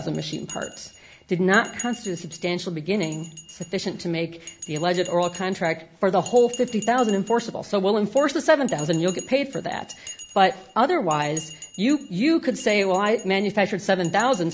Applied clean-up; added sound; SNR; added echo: none; Bell; 19 dB; none.